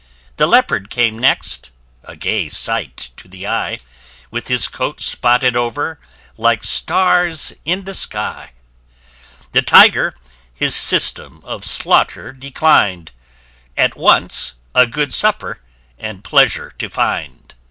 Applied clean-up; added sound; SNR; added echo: none; none; none; none.